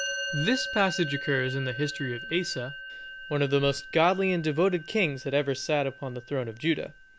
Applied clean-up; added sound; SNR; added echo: none; Musical instrument; 10 dB; none.